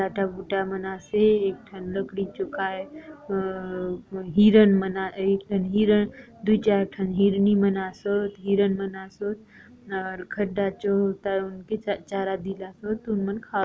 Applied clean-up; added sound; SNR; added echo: none; none; none; none.